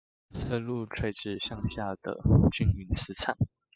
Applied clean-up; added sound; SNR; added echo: classical method spectral subtraction.